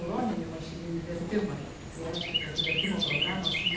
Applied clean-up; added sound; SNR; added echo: none; Chirp, tweet; 0 dB; reverberation time 0.8 s.